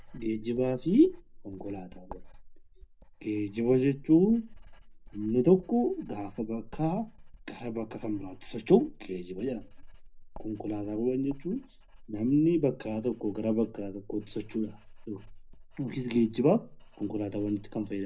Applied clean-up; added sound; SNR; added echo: none; Writing; 16 dB; reverberation time 0.4 s.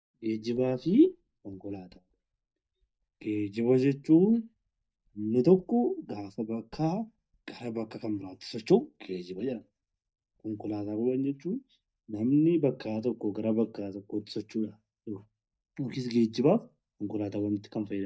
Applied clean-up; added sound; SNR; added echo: neural mask model DeepFilterNet 3.